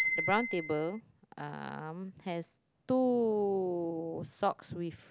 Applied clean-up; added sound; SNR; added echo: none; Bicycle bell; -1 dB; none.